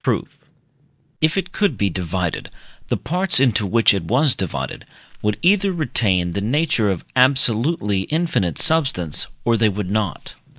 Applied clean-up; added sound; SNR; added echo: neural mask model DeepFilterNet 3.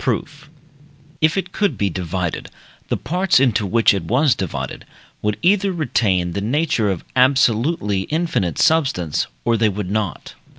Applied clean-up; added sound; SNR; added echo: none; none; none; none.